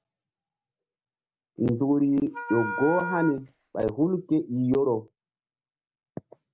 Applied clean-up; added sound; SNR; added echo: none; Wind instrument, woodwind instrument; 8 dB; none.